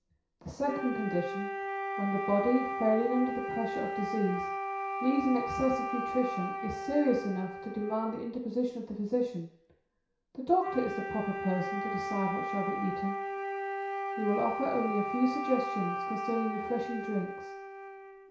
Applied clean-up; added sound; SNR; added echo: none; Wind instrument, woodwind instrument; 4 dB; reverberation time 0.6 s.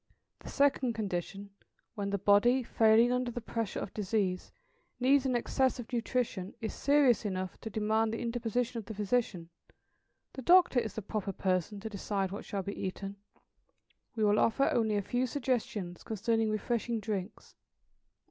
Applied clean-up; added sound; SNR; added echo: none; none; none; none.